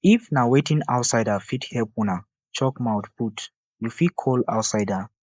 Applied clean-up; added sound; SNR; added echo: neural mask model Resemble Enhance denoiser.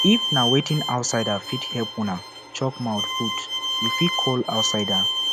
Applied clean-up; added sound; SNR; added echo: none; Bowed string instrument; 1 dB; none.